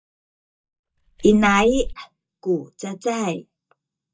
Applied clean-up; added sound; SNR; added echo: neural mask model DeepFilterNet 3.